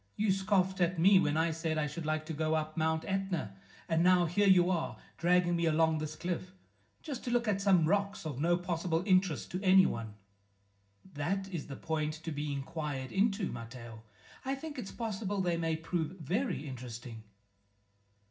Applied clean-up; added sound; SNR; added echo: none; none; none; reverberation time 0.4 s.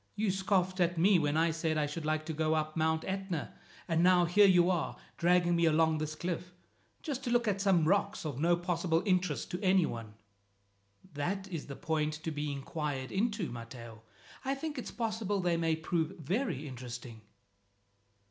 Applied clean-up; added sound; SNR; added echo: none; none; none; none.